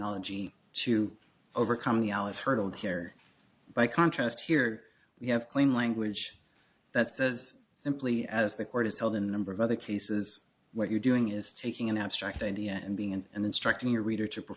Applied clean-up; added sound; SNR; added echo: none; none; none; none.